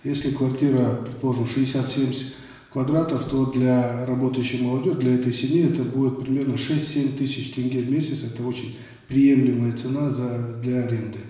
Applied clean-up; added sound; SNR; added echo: none; none; none; reverberation time 0.9 s.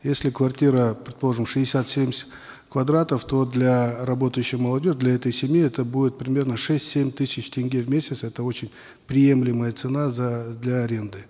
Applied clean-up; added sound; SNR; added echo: none; none; none; none.